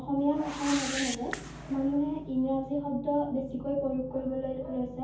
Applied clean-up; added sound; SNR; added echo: none; Whoosh, swoosh, swish; 10 dB; reverberation time 0.6 s.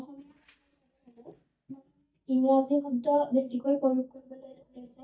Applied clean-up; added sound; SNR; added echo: neural mask model DeepFilterNet 3.